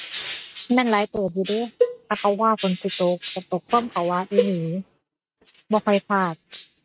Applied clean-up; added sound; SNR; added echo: neural mask model RNNoise.